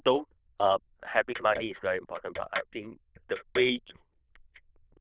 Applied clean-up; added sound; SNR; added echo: neural diffusion model UNIVERSE++.